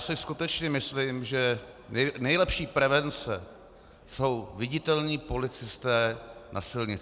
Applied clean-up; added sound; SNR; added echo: none; none; none; none.